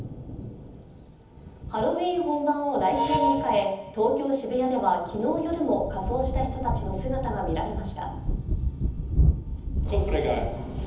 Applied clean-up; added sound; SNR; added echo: none; Thunder; 3 dB; reverberation time 1.3 s.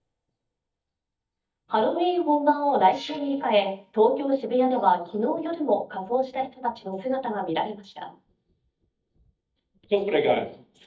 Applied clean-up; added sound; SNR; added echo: neural mask model DeepFilterNet 3.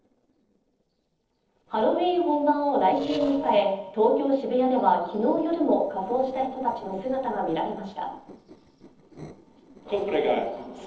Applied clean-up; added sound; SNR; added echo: neural separator model SepFormer DNS4.